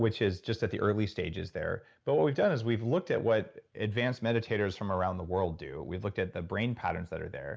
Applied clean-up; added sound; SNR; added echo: none; none; none; none.